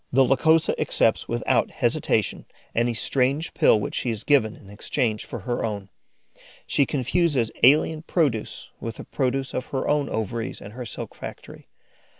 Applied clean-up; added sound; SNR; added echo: none; none; none; none.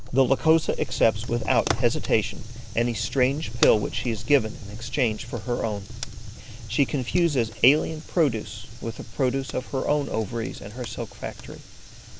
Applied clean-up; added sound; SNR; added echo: none; Fire; 6 dB; none.